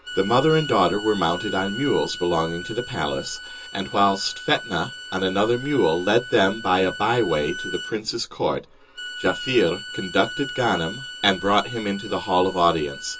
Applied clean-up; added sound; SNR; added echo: none; Bowed string instrument; 12 dB; reverberation time 0.2 s.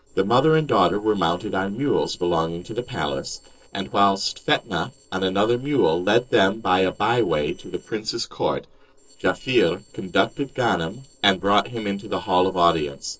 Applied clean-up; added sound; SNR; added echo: neural separator model SepFormer DNS4.